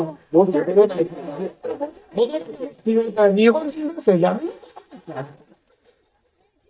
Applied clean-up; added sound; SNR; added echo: neural mask model DeepFilterNet 3.